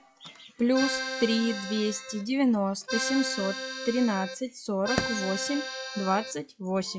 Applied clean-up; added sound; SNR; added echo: classical method log-MMSE.